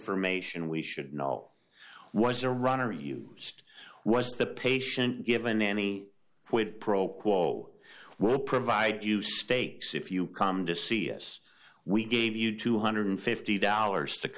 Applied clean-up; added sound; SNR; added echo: none; none; none; none.